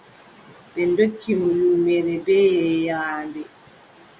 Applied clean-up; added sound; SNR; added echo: none; none; none; none.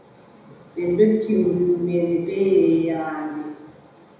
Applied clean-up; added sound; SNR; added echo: none; none; none; reverberation time 1.0 s.